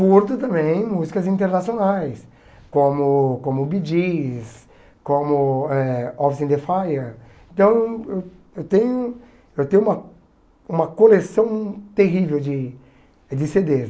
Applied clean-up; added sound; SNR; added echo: none; none; none; none.